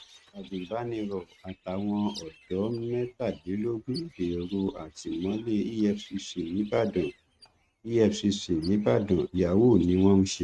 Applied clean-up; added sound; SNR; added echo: neural mask model RNNoise.